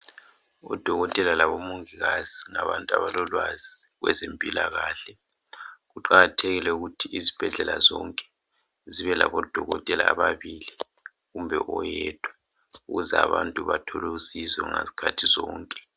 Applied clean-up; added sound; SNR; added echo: none; none; none; none.